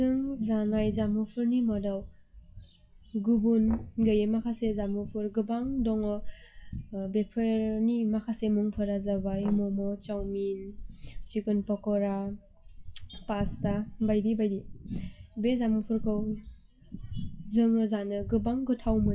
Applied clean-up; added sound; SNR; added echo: classical method WPE with log-MMSE.